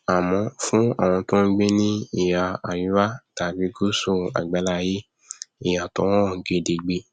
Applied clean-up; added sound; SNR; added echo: none; none; none; none.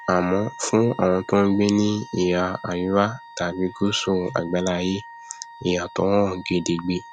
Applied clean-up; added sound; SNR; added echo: none; Wind instrument, woodwind instrument; 19 dB; none.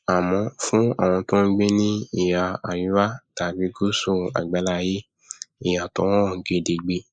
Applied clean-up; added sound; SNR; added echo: neural mask model Resemble Enhance denoiser.